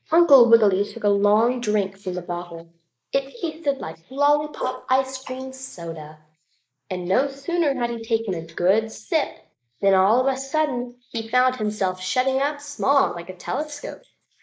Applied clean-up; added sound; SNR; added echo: neural mask model Resemble Enhance denoiser.